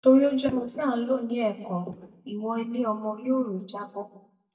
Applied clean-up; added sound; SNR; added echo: neural mask model DeepFilterNet 3.